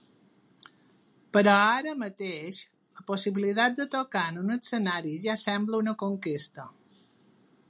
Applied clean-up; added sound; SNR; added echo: none; none; none; none.